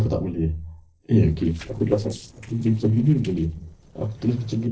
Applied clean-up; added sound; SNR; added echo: neural separator model SepFormer DNS4.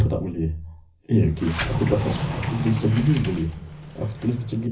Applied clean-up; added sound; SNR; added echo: none; Sliding door; 6 dB; reverberation time 0.4 s.